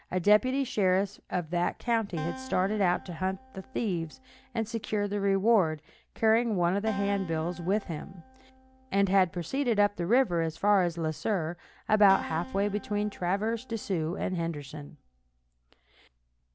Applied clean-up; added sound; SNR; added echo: none; Acoustic guitar; 18 dB; none.